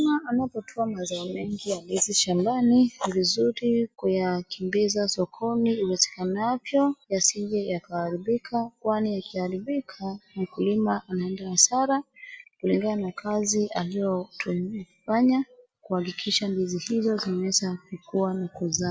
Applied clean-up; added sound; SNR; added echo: none; none; none; none.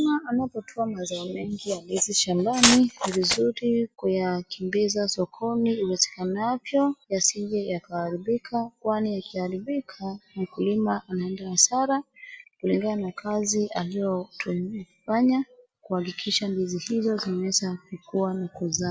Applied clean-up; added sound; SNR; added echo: none; Glass; -1 dB; none.